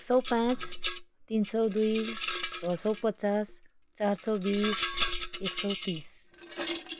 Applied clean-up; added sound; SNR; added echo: none; Rattle; 4 dB; none.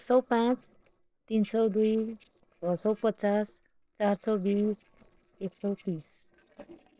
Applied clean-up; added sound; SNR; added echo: neural separator model SepFormer DNS4.